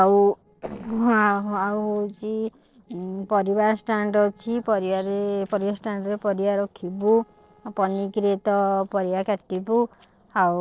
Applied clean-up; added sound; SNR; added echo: neural separator model SepFormer DNS4.